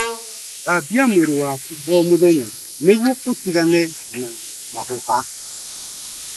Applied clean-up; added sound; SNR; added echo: neural mask model Resemble Enhance denoiser.